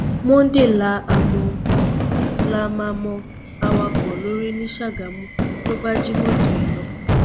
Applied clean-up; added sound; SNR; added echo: none; Fireworks; -1 dB; none.